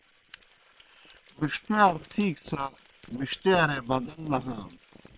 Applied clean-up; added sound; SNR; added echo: neural separator model SepFormer WHAM!.